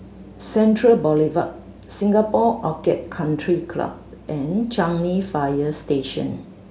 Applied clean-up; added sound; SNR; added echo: none; none; none; none.